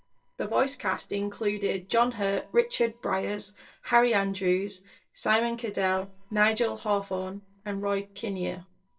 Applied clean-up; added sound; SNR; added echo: neural separator model SepFormer DNS4.